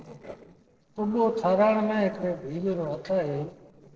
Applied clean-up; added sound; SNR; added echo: neural separator model SepFormer DNS4.